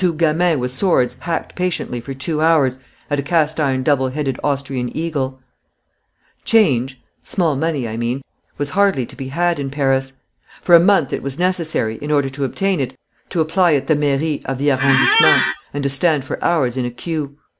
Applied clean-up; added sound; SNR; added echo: none; Squeak; -2 dB; none.